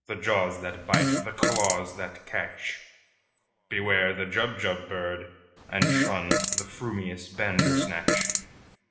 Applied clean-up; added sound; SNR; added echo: none; Fart; -3 dB; reverberation time 1.1 s.